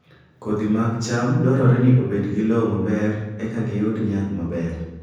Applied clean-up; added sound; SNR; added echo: none; none; none; reverberation time 1.1 s.